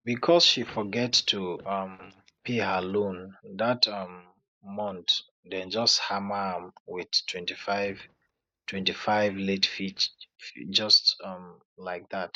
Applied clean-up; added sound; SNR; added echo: neural mask model DeepFilterNet 3.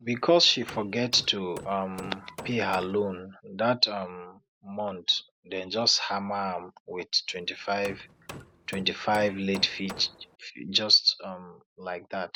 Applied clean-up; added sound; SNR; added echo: none; Hammer; 17 dB; none.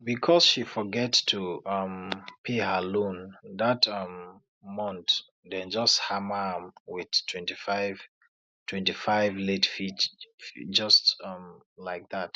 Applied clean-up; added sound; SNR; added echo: none; none; none; none.